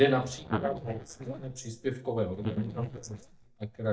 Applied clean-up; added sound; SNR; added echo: neural mask model DeepFilterNet 3.